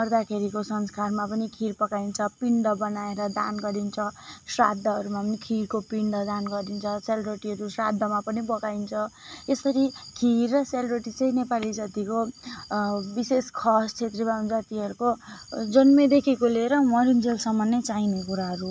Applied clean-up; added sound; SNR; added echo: none; none; none; none.